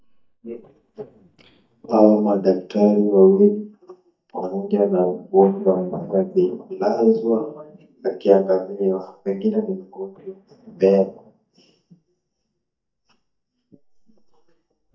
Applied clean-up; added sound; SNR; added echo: neural mask model DeepFilterNet 3.